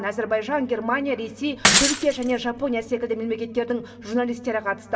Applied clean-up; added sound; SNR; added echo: none; Shatter / Crushing; -3 dB; reverberation time 1.7 s.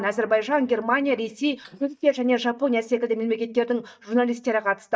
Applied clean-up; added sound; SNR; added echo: neural mask model DeepFilterNet 3.